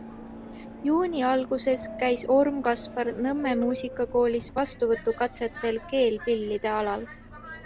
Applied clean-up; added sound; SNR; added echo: none; Subway, metro, underground; 13 dB; none.